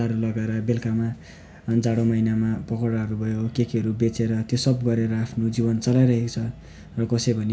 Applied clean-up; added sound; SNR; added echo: none; none; none; none.